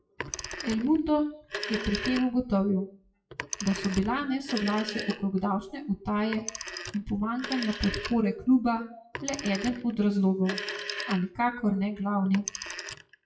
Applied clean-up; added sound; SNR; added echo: classical method WPE with log-MMSE.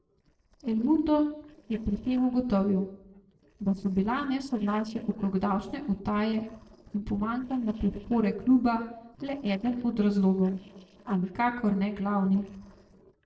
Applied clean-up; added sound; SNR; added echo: neural separator model SepFormer DNS4.